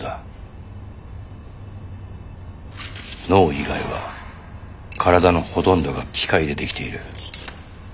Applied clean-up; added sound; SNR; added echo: none; none; none; none.